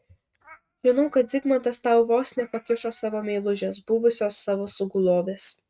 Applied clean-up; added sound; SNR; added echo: neural mask model RNNoise.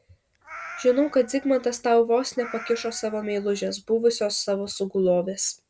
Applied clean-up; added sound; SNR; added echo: none; Meow; 18 dB; none.